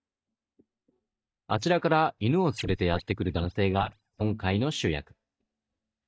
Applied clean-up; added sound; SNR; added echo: neural mask model DeepFilterNet 3.